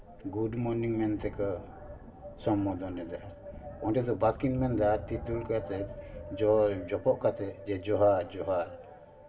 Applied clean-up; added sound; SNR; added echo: none; Thunder; 16 dB; reverberation time 0.8 s.